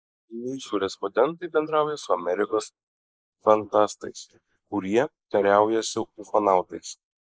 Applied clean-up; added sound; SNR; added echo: neural mask model Resemble Enhance denoiser.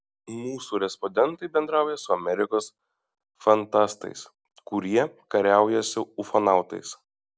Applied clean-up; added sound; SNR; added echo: none; none; none; none.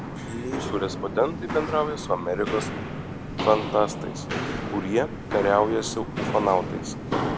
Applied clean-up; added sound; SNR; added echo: none; Walk, footsteps; 4 dB; none.